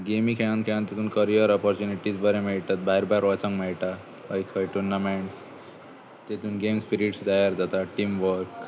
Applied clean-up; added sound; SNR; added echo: none; none; none; none.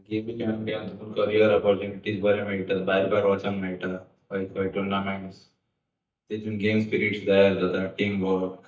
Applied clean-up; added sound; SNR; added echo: neural mask model DeepFilterNet 3.